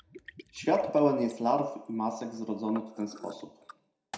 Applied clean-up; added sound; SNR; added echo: none; Liquid; 19 dB; reverberation time 0.5 s.